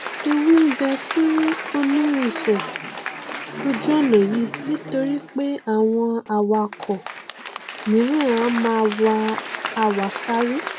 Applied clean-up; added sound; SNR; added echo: none; Applause / Crowd; 10 dB; none.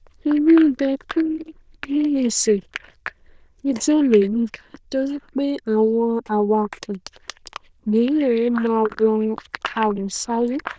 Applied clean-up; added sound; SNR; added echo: neural diffusion model UNIVERSE++.